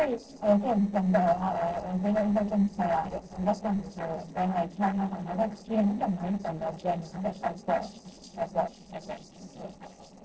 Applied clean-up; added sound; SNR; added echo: neural separator model SepFormer DNS4.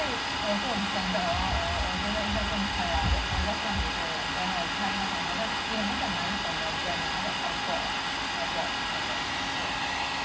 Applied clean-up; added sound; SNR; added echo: none; Domestic sounds, home sounds; -3 dB; reverberation time 0.4 s.